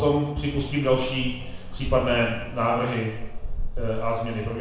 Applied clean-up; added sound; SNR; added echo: none; Boat, Water vehicle; 5 dB; reverberation time 0.7 s.